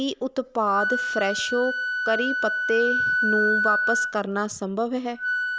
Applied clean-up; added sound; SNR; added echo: none; Wind instrument, woodwind instrument; 0 dB; none.